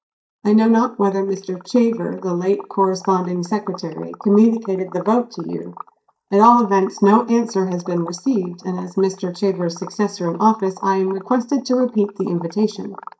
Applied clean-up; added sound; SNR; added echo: neural mask model DeepFilterNet 3.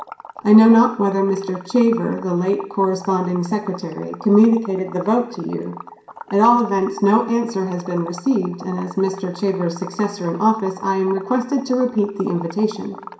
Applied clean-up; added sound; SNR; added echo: none; Liquid; 19 dB; reverberation time 0.5 s.